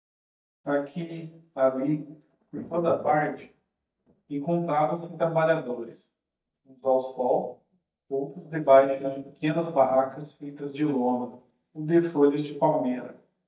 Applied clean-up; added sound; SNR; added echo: neural mask model DeepFilterNet 3.